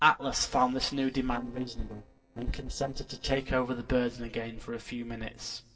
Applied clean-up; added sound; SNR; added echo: neural separator model SepFormer DNS4.